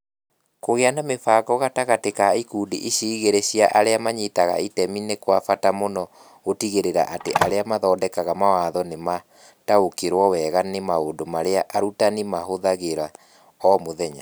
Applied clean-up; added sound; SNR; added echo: none; Telephone; 6 dB; none.